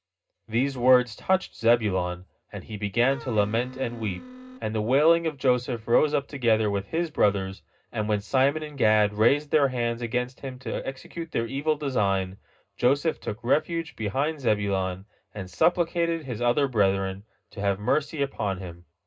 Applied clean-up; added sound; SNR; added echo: none; Wind instrument, woodwind instrument; 16 dB; reverberation time 0.2 s.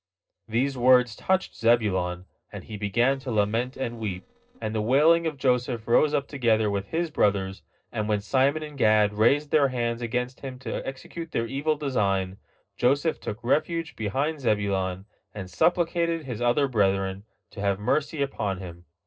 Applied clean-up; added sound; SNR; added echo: neural separator model SepFormer DNS4.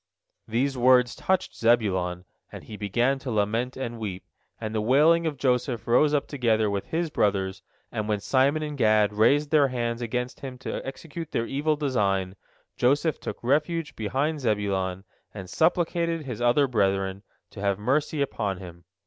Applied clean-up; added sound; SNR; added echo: none; none; none; none.